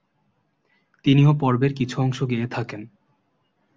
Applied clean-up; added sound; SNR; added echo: none; none; none; none.